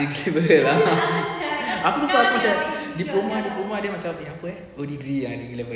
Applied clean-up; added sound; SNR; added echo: none; Bowed string instrument; 17 dB; none.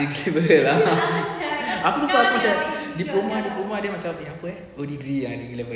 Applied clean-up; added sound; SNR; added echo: none; none; none; none.